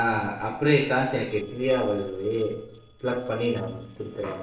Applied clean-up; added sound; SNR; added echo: neural separator model SepFormer DNS4.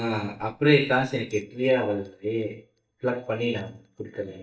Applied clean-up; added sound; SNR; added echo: neural mask model DeepFilterNet 3.